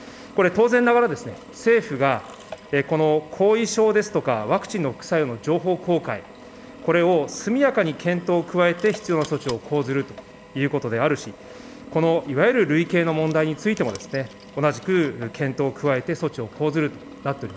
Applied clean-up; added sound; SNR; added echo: none; Drill; 20 dB; none.